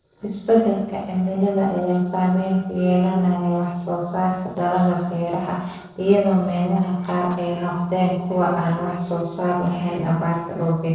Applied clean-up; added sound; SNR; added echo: neural separator model SepFormer DNS4.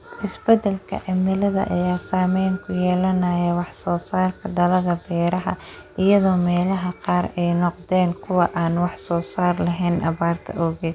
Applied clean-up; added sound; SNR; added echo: none; none; none; none.